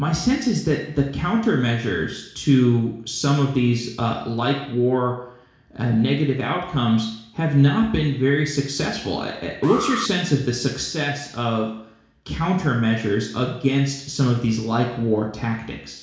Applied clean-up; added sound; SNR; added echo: none; Alarm; 11 dB; reverberation time 0.7 s.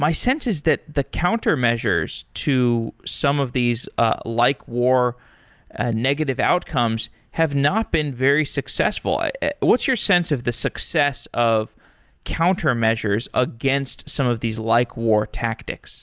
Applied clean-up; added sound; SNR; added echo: none; none; none; none.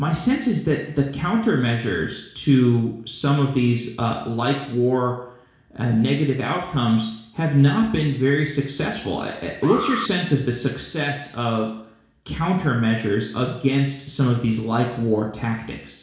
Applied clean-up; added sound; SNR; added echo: neural separator model SepFormer DNS4.